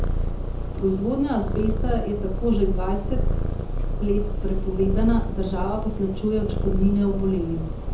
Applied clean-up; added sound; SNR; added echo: none; Purr; -1 dB; reverberation time 0.5 s.